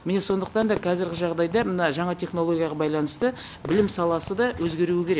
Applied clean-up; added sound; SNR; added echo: none; Fireworks; 18 dB; none.